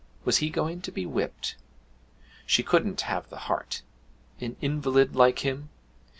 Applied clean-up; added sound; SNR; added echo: none; none; none; none.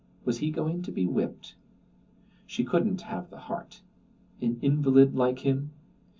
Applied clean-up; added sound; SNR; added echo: none; none; none; reverberation time 0.3 s.